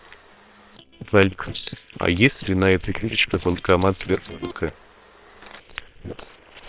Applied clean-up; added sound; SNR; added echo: neural separator model SepFormer WHAM!.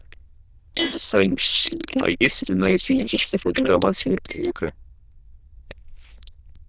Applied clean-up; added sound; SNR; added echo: neural diffusion model UNIVERSE++.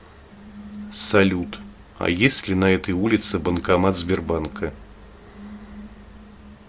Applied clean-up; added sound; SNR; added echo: none; none; none; none.